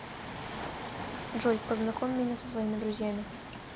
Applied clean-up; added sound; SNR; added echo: none; Waves, surf; 9 dB; none.